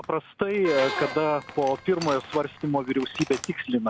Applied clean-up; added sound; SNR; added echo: none; Zipper (clothing) + Keyboard (musical); 11 dB; none.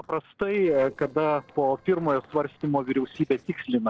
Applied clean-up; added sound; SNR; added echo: neural separator model SepFormer DNS4.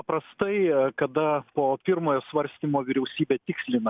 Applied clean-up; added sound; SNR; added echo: none; none; none; none.